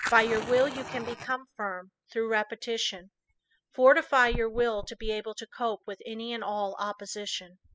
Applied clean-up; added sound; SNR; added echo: classical method spectral subtraction.